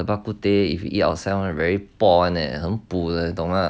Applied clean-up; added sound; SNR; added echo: none; none; none; none.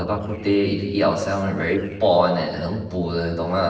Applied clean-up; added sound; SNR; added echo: neural separator model SepFormer DNS4.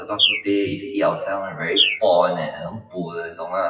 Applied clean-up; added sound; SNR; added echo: classical method WPE with log-MMSE.